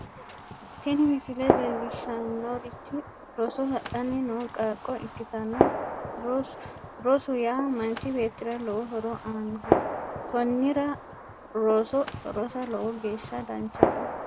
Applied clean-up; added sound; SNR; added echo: none; Gunshot, gunfire; 3 dB; none.